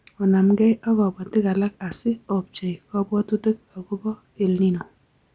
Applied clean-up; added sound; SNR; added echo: none; none; none; none.